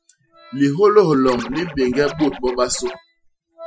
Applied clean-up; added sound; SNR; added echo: classical method Wiener filter.